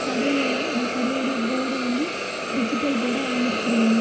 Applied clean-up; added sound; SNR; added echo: none; Hiss; 2 dB; reverberation time 0.5 s.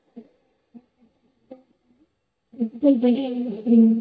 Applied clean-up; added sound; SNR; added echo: neural mask model DeepFilterNet 3.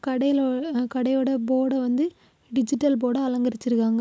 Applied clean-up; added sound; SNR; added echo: none; none; none; none.